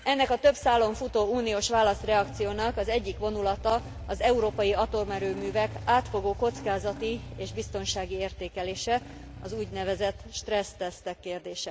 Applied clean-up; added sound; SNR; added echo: none; Engine starting / Motorcycle; 13 dB; none.